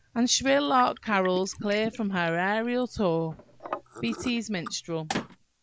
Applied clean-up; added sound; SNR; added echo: neural mask model Resemble Enhance denoiser.